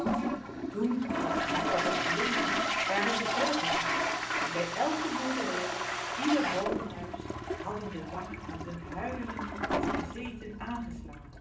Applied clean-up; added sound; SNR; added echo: none; Toilet flush; -3 dB; reverberation time 0.6 s.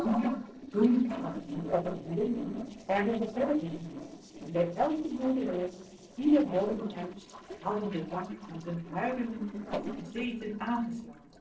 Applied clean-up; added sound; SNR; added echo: neural separator model SepFormer DNS4.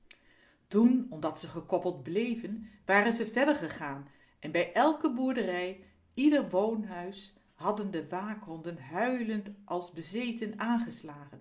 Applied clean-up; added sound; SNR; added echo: none; none; none; none.